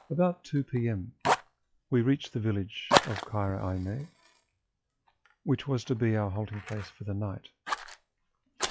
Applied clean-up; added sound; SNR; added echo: classical method log-MMSE.